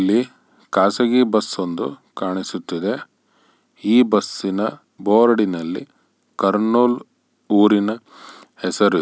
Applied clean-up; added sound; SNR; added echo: none; none; none; none.